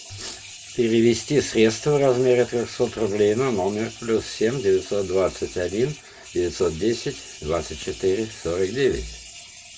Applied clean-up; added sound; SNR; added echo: none; none; none; none.